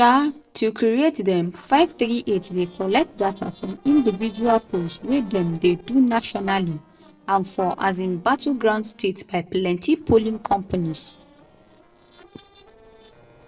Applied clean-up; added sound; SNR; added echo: neural separator model SepFormer DNS4.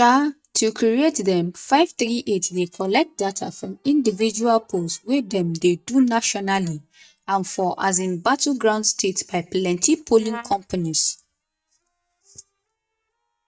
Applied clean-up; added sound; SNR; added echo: neural mask model DeepFilterNet 3.